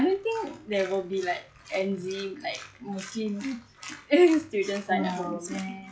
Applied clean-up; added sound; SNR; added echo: classical method log-MMSE.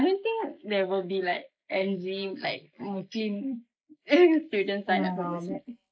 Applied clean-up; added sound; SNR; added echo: neural mask model Resemble Enhance denoiser.